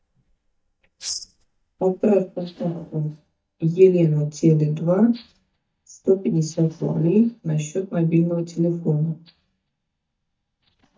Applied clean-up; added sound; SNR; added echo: neural mask model DeepFilterNet 3.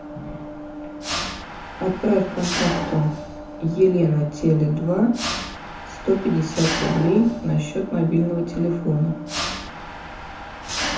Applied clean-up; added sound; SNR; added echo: none; Mechanisms; 8 dB; reverberation time 0.6 s.